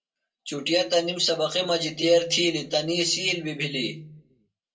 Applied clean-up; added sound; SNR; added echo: none; none; none; reverberation time 0.2 s.